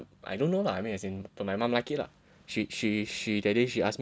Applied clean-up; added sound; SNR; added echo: none; none; none; none.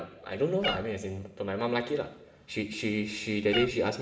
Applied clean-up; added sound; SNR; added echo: none; Meow; 7 dB; reverberation time 0.8 s.